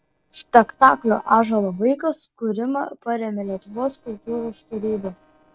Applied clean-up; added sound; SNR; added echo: neural separator model SepFormer DNS4.